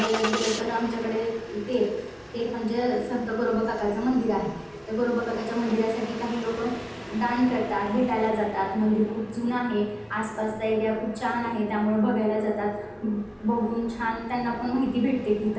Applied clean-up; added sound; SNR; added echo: none; Engine starting; 14 dB; reverberation time 0.8 s.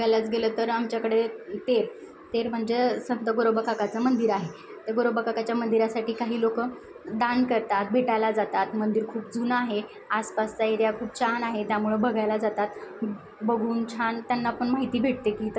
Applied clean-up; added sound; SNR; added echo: none; none; none; none.